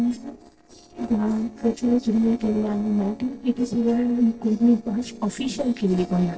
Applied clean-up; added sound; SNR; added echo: neural separator model SepFormer DNS4.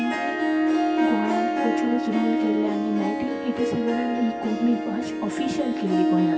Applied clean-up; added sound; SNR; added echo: none; Harp; -3 dB; reverberation time 2.2 s.